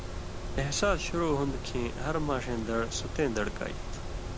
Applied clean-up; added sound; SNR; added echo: none; Mechanisms; 3 dB; none.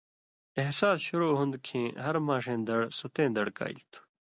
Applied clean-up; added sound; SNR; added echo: none; none; none; none.